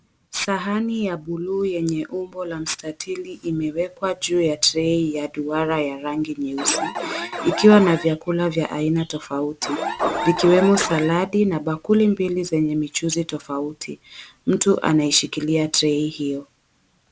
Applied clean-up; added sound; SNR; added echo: none; Alarm + Printer / Engine; 5 dB; none.